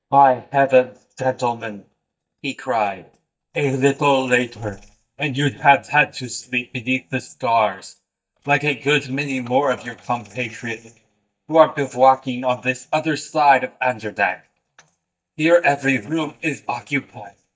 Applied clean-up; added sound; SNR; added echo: neural mask model DeepFilterNet 3.